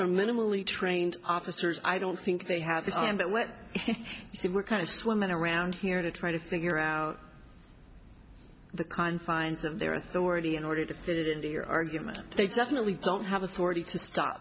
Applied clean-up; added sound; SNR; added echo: none; none; none; none.